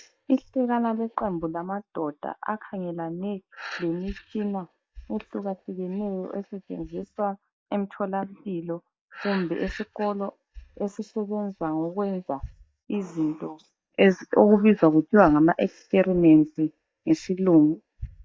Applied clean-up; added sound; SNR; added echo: neural mask model DeepFilterNet 3.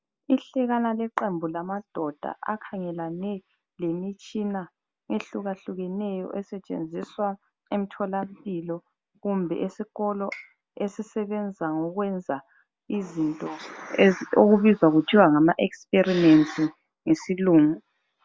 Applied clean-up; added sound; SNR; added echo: none; none; none; none.